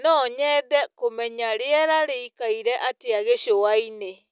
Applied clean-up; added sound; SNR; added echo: none; none; none; none.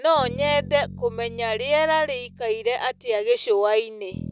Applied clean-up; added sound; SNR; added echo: none; Bass guitar; 15 dB; none.